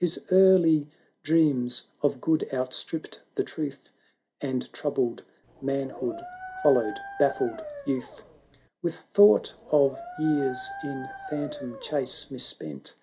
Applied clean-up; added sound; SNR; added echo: none; Dog; 13 dB; none.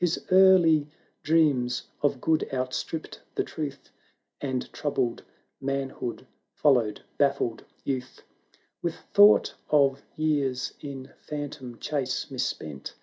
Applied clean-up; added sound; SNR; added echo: none; none; none; none.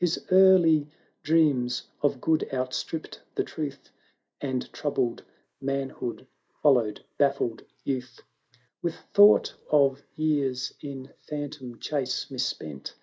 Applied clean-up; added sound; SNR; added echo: neural mask model Resemble Enhance denoiser.